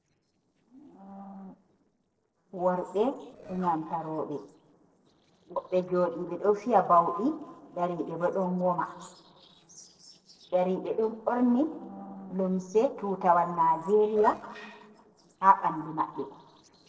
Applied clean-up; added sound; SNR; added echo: neural separator model SepFormer DNS4.